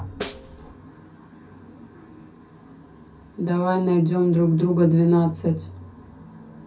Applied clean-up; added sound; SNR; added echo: none; Snare drum; 16 dB; reverberation time 0.3 s.